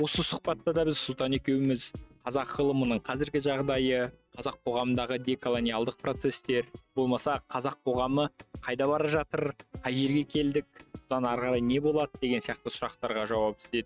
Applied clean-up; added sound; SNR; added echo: neural mask model RNNoise.